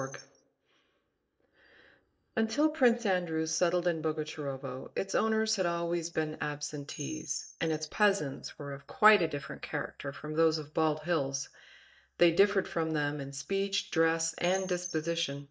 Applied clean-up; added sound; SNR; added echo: neural mask model DeepFilterNet 3.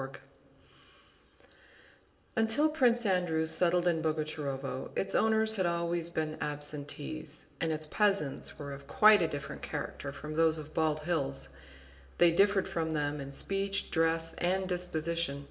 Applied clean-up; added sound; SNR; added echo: none; Chime; 15 dB; reverberation time 2.2 s.